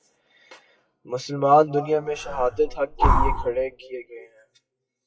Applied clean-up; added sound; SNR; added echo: classical method WPE with log-MMSE.